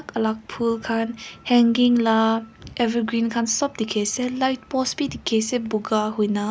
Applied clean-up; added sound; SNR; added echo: none; none; none; none.